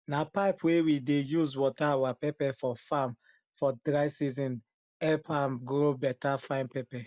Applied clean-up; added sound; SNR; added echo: none; none; none; none.